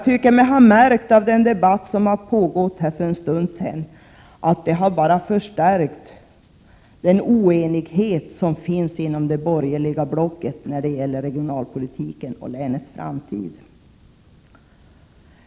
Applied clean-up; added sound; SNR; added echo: none; none; none; none.